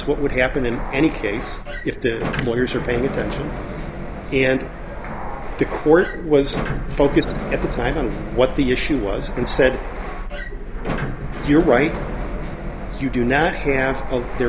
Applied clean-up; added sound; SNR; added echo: none; Sliding door; 8 dB; none.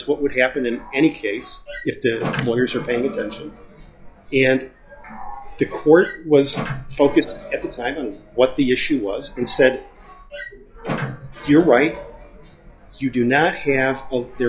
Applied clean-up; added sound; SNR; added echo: classical method log-MMSE.